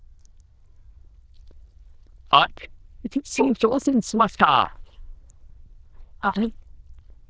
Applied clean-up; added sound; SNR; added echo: neural diffusion model UNIVERSE++.